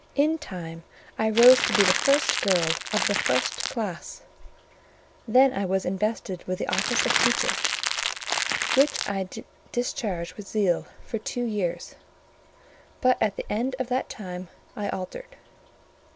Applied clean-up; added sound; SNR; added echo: none; Crackle; 0 dB; none.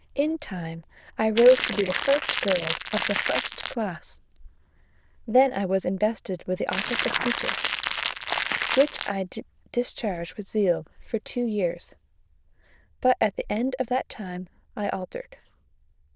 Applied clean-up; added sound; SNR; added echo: neural diffusion model UNIVERSE++.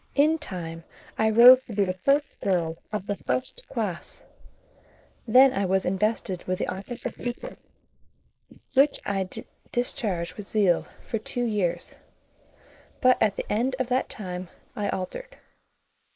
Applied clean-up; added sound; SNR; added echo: neural mask model Resemble Enhance denoiser.